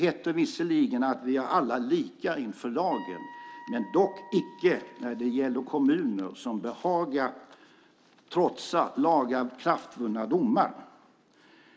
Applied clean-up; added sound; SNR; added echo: none; Wind instrument, woodwind instrument; 19 dB; none.